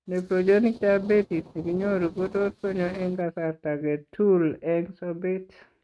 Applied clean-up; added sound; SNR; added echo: neural mask model RNNoise.